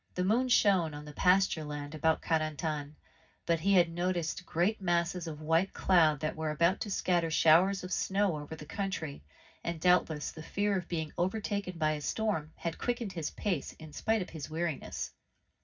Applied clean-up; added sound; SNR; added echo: none; none; none; reverberation time 0.4 s.